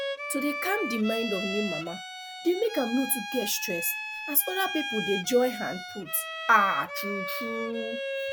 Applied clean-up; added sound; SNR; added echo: none; Bowed string instrument; 6 dB; none.